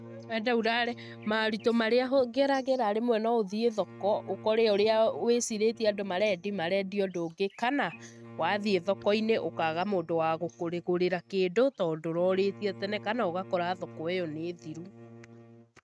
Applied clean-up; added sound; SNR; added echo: neural mask model RNNoise.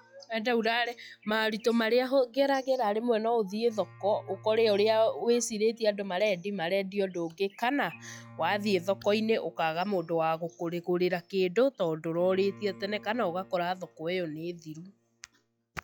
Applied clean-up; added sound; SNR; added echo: classical method log-MMSE.